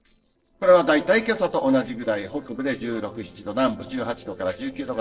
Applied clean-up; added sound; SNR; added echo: neural separator model SepFormer DNS4.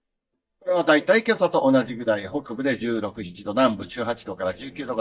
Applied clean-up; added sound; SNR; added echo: neural mask model DeepFilterNet 3.